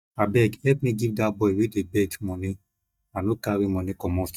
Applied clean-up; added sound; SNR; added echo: neural mask model DeepFilterNet 3.